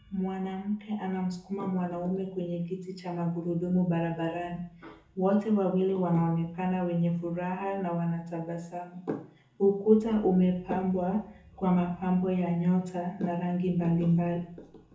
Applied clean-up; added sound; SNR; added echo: none; none; none; reverberation time 0.6 s.